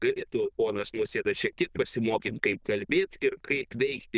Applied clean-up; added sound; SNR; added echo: neural diffusion model UNIVERSE++.